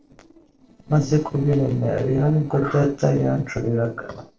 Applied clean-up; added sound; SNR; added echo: neural separator model SepFormer DNS4.